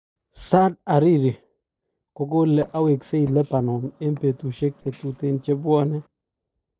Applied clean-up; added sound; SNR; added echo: neural separator model SepFormer DNS4.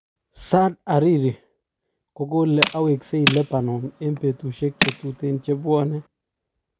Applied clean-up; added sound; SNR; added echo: none; Tools; 5 dB; none.